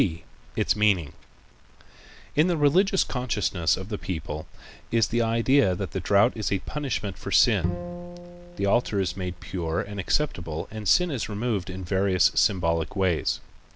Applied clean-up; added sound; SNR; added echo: none; Bowed string instrument; 10 dB; none.